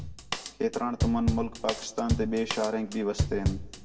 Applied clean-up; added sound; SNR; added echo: none; Drum kit; 2 dB; reverberation time 1.1 s.